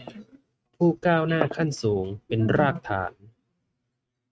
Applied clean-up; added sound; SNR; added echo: neural mask model RNNoise.